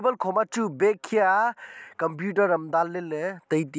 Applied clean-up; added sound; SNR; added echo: none; none; none; none.